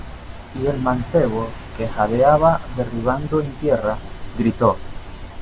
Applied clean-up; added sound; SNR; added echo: none; Car passing by; 16 dB; none.